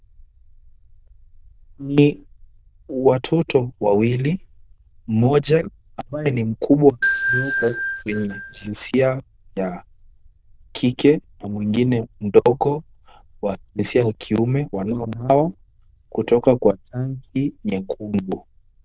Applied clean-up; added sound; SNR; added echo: neural diffusion model UNIVERSE++.